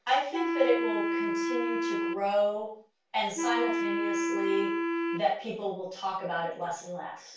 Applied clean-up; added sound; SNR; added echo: none; Wind instrument, woodwind instrument; -1 dB; reverberation time 0.3 s.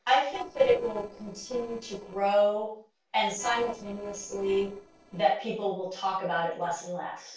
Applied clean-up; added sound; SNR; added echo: neural separator model SepFormer DNS4.